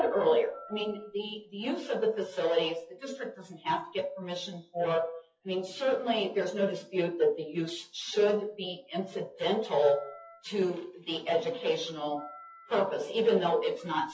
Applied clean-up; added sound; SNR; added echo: classical method WPE with log-MMSE.